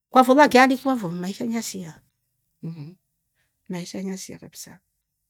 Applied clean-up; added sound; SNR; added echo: neural mask model DeepFilterNet 3.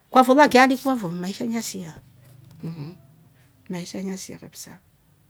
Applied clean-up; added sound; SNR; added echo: none; none; none; none.